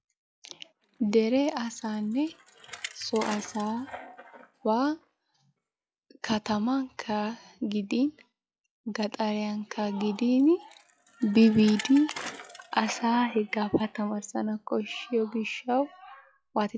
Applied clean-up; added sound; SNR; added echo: classical method log-MMSE.